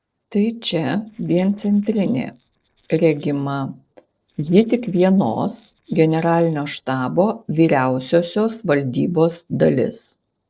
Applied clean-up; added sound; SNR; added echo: neural separator model SepFormer DNS4.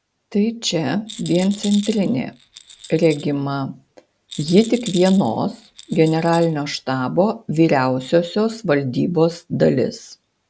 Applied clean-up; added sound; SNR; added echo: none; Rattle; 18 dB; none.